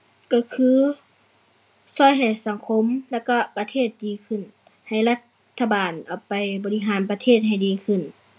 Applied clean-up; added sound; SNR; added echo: none; none; none; none.